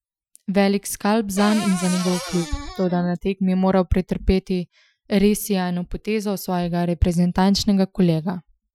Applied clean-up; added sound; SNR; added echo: classical method Wiener filter.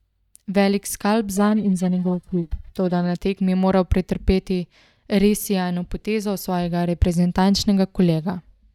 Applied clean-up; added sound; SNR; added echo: neural mask model DeepFilterNet 3.